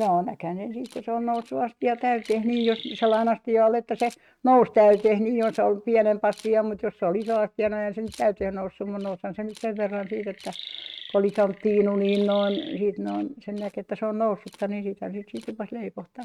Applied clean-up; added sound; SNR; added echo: neural mask model RNNoise.